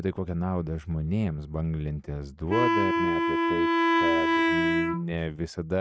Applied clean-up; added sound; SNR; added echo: neural mask model RNNoise.